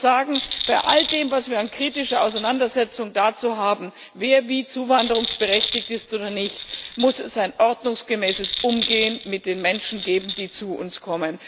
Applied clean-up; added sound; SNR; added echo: none; Rattle; 4 dB; none.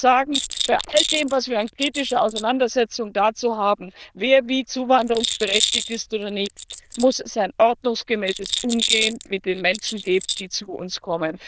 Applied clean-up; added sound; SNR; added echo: neural diffusion model UNIVERSE++.